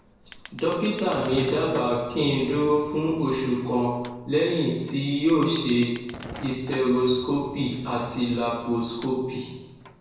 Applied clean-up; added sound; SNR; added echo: none; Fire; 19 dB; reverberation time 1.0 s.